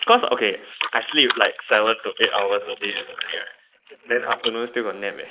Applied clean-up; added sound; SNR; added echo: neural mask model Resemble Enhance denoiser.